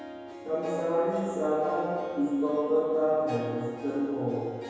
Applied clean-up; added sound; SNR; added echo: none; Harp; 14 dB; reverberation time 1.9 s.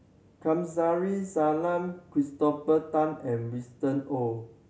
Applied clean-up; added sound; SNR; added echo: none; none; none; none.